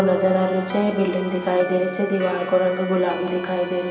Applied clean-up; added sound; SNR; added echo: none; Organ; 14 dB; reverberation time 2.3 s.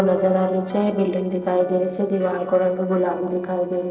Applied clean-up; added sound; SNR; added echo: neural separator model SepFormer DNS4.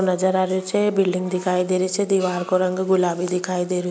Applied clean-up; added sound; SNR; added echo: none; none; none; none.